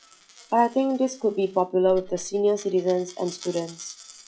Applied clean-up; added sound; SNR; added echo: classical method log-MMSE.